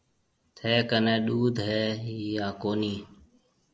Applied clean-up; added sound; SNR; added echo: none; none; none; none.